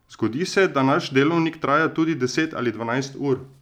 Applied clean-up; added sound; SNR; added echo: none; none; none; none.